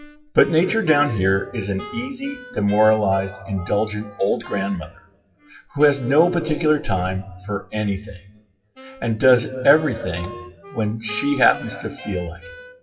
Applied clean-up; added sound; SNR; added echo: classical method WPE with log-MMSE.